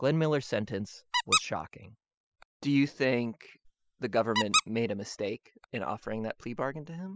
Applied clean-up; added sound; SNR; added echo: classical method spectral subtraction.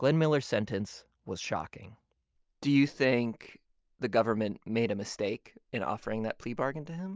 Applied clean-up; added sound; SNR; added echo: none; none; none; none.